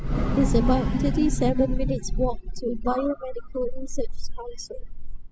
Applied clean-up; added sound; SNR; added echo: classical method spectral subtraction.